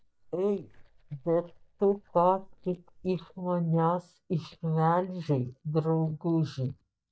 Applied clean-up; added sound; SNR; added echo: neural mask model DeepFilterNet 3.